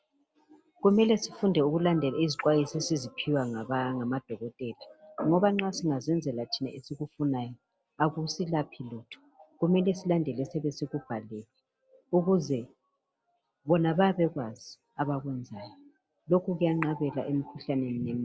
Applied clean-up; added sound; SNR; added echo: none; none; none; none.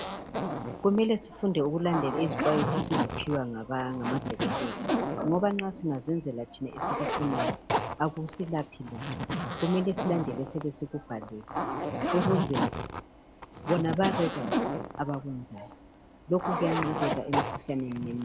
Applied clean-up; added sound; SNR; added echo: none; Zipper (clothing); 2 dB; none.